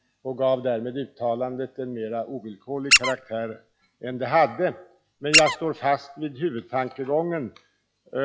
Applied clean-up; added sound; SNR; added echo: classical method log-MMSE.